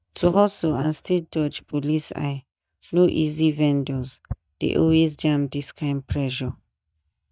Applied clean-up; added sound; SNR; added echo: neural mask model DeepFilterNet 3.